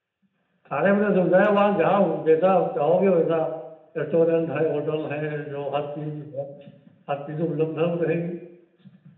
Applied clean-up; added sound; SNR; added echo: none; none; none; reverberation time 0.8 s.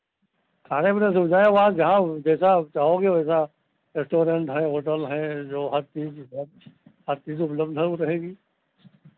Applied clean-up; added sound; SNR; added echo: none; none; none; none.